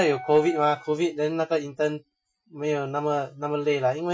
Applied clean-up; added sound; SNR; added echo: classical method Wiener filter.